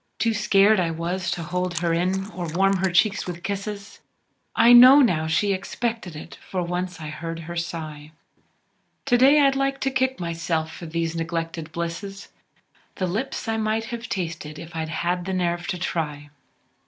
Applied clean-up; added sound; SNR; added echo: none; Chewing, mastication; 17 dB; none.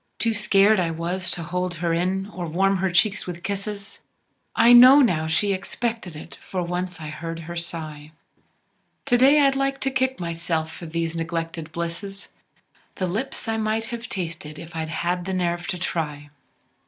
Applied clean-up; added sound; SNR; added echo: none; none; none; none.